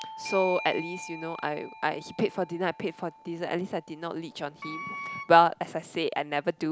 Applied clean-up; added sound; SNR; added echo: none; Bell / Doorbell + Wind instrument, woodwind instrument; 14 dB; none.